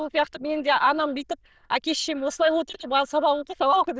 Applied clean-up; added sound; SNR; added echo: neural diffusion model UNIVERSE++.